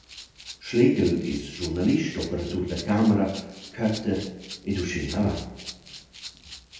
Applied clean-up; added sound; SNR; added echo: none; Rattle (instrument); 17 dB; reverberation time 0.9 s.